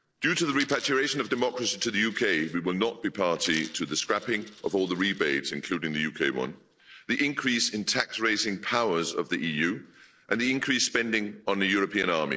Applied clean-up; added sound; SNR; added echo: neural separator model SepFormer DNS4.